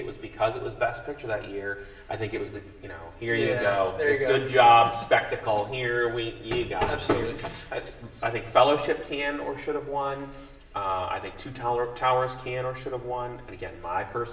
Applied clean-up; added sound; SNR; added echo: none; none; none; reverberation time 0.8 s.